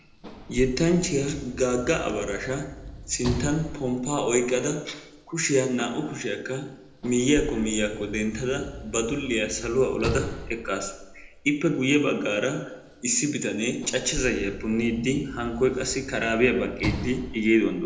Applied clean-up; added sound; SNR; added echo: none; Sliding door / Slam; 12 dB; reverberation time 0.8 s.